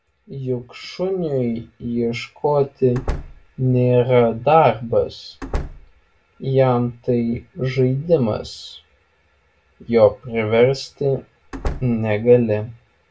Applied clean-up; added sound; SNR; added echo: none; Slam; 10 dB; reverberation time 0.2 s.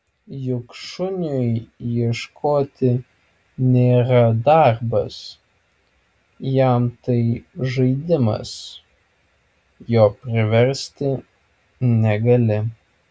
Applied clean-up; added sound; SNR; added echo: none; none; none; none.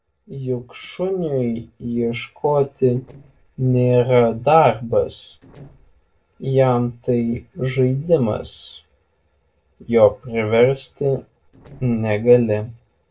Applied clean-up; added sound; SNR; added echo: neural separator model SepFormer DNS4.